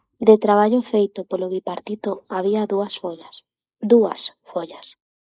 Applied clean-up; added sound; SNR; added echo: neural mask model Resemble Enhance denoiser.